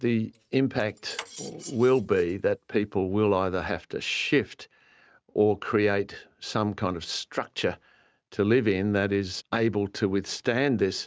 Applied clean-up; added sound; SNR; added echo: neural mask model RNNoise.